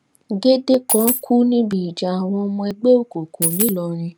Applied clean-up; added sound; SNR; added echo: none; Coin (dropping); 2 dB; none.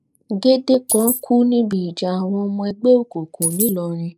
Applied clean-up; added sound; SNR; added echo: neural mask model Resemble Enhance denoiser.